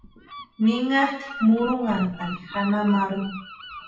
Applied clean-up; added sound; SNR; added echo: classical method WPE with log-MMSE.